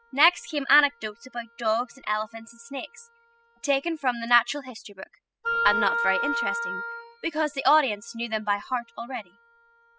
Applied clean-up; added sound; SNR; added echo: classical method spectral subtraction.